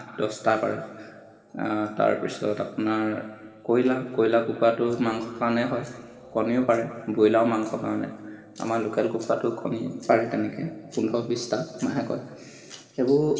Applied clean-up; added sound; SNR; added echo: neural separator model SepFormer DNS4.